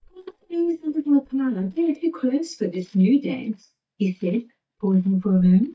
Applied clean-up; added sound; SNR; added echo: neural mask model DeepFilterNet 3.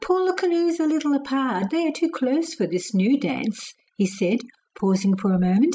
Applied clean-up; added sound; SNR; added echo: none; none; none; none.